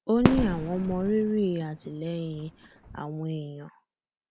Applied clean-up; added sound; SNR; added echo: none; Fireworks; 3 dB; none.